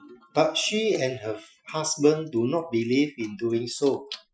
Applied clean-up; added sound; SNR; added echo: classical method Wiener filter.